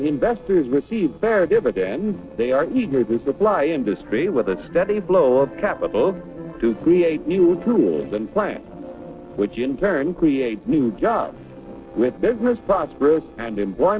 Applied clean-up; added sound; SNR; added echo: neural separator model SepFormer DNS4.